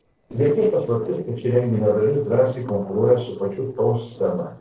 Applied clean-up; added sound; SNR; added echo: neural separator model SepFormer DNS4.